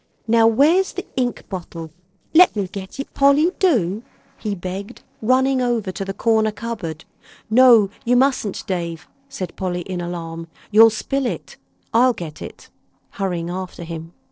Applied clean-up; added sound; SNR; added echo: neural separator model SepFormer DNS4.